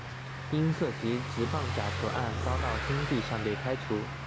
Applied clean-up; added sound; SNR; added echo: none; Car passing by / Engine + Accelerating, revving, vroom / Motor vehicle (road); 2 dB; none.